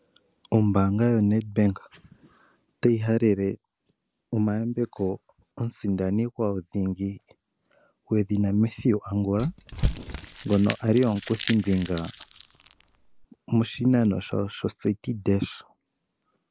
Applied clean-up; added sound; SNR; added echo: none; Crumpling, crinkling / Crushing; 8 dB; none.